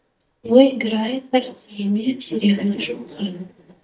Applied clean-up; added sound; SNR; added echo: neural mask model DeepFilterNet 3.